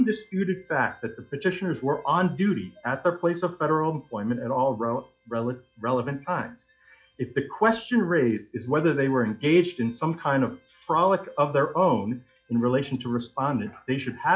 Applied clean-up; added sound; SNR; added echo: classical method log-MMSE.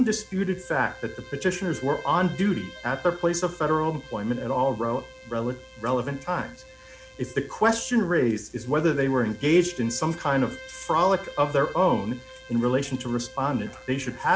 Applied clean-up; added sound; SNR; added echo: none; Bowed string instrument; 20 dB; none.